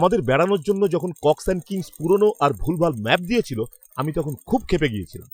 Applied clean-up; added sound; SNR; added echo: classical method Wiener filter.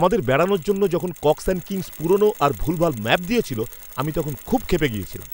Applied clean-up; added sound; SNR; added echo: none; Mechanisms; 20 dB; none.